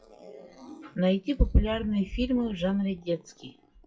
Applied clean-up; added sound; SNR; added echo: classical method WPE with log-MMSE.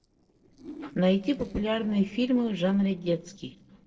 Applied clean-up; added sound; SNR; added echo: neural separator model SepFormer DNS4.